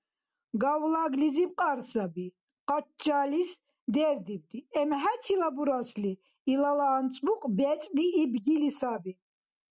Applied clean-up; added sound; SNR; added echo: none; none; none; none.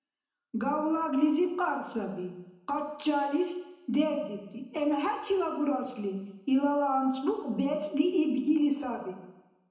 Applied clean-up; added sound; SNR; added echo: none; none; none; reverberation time 0.9 s.